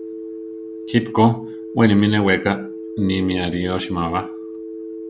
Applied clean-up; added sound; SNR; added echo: none; Telephone; 11 dB; none.